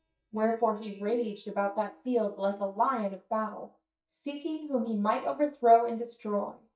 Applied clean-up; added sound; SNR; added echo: neural mask model DeepFilterNet 3.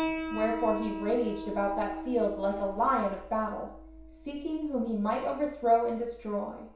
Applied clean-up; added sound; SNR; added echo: none; Piano; 9 dB; reverberation time 0.6 s.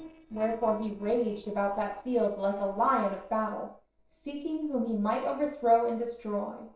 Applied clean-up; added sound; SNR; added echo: neural separator model SepFormer DNS4.